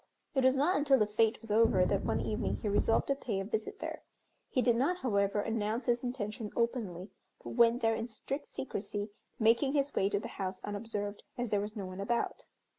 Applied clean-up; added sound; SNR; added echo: none; Wind; 1 dB; none.